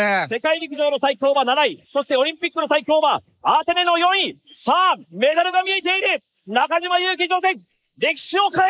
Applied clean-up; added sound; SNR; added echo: neural mask model Resemble Enhance denoiser.